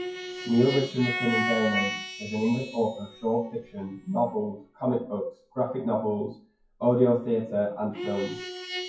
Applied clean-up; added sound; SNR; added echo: classical method WPE with log-MMSE.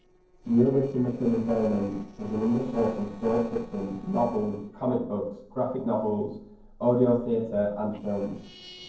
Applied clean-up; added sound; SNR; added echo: neural separator model SepFormer DNS4.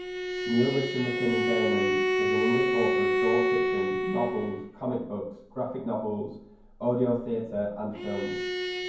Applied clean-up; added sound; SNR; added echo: none; Bowed string instrument; -1 dB; reverberation time 0.9 s.